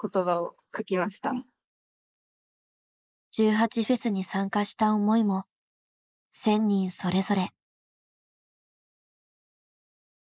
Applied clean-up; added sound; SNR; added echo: neural mask model Resemble Enhance denoiser.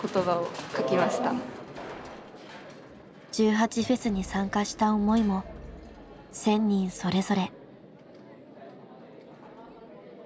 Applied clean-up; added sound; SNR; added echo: none; Crushing; 17 dB; none.